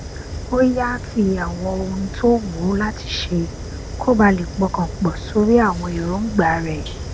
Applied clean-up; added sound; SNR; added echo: none; Fire; 9 dB; none.